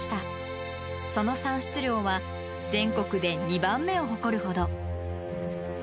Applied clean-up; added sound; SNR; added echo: none; none; none; none.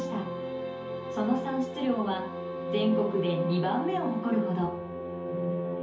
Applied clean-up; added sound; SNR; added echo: none; Wind instrument, woodwind instrument; 17 dB; reverberation time 0.5 s.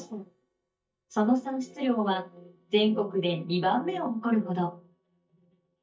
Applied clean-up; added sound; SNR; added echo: neural mask model DeepFilterNet 3.